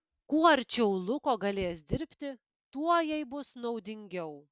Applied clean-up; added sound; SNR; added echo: none; none; none; none.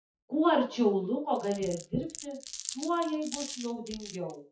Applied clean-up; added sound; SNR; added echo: classical method WPE with log-MMSE.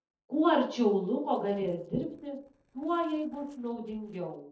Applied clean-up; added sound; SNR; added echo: neural separator model SepFormer DNS4.